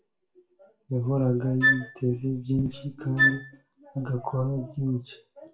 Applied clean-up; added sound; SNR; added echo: none; Wind instrument, woodwind instrument; -2 dB; reverberation time 0.3 s.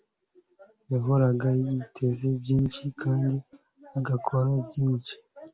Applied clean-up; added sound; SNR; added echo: none; none; none; none.